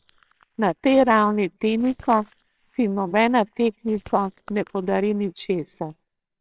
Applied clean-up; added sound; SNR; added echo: neural separator model SepFormer WHAMR!.